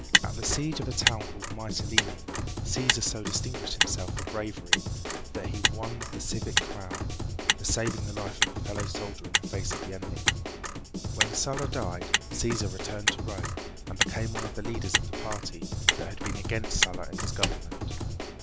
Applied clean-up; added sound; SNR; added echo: none; Drum / Drum kit + Motor vehicle (road); -5 dB; none.